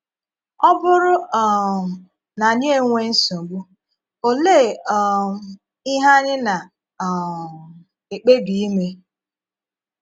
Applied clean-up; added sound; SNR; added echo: none; none; none; none.